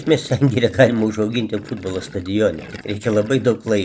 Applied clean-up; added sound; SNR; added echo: none; Gurgling; 20 dB; none.